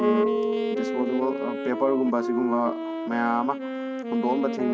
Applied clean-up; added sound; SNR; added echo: neural mask model RNNoise.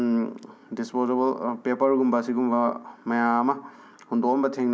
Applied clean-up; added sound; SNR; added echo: none; none; none; none.